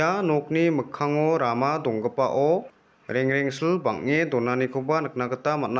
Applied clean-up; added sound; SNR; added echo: none; none; none; none.